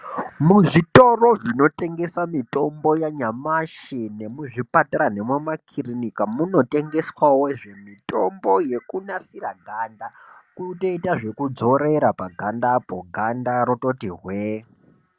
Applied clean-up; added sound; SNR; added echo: none; none; none; none.